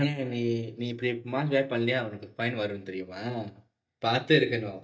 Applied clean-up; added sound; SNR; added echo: neural mask model DeepFilterNet 3.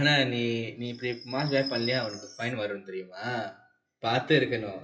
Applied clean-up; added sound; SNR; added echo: classical method WPE with log-MMSE.